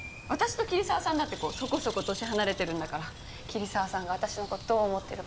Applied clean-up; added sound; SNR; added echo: none; Bird; 13 dB; none.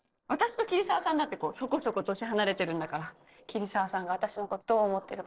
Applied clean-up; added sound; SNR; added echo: neural separator model SepFormer DNS4.